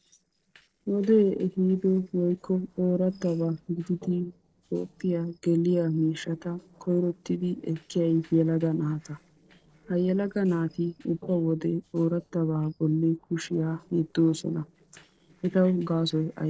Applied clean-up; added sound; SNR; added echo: neural separator model SepFormer DNS4.